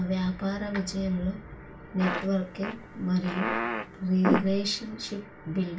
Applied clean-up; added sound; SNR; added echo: none; Fart; 2 dB; reverberation time 0.2 s.